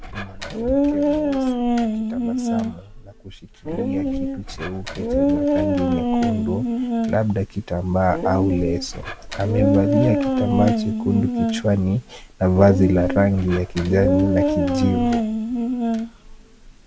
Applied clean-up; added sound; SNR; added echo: none; Dog; 0 dB; none.